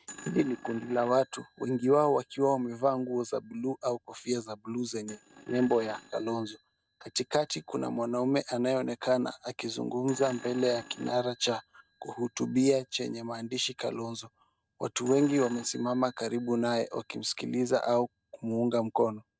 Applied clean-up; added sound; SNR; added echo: neural mask model RNNoise.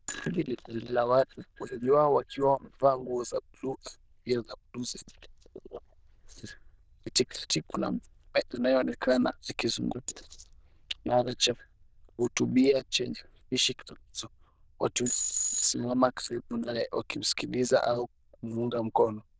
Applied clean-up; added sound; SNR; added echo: neural diffusion model UNIVERSE++.